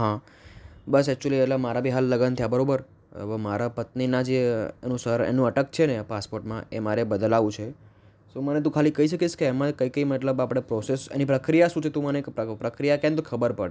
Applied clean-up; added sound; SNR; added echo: none; none; none; none.